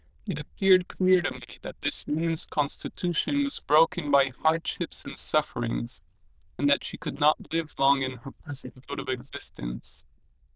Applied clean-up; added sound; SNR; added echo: neural diffusion model UNIVERSE++.